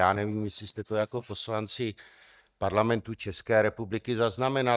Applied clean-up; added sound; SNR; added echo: neural mask model DeepFilterNet 3.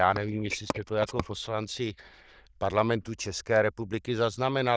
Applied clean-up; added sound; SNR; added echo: neural diffusion model UNIVERSE++.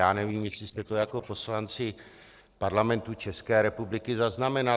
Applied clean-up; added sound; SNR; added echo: neural separator model SepFormer DNS4.